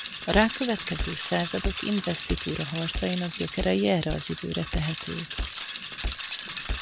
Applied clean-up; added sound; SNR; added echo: none; Bicycle; 5 dB; none.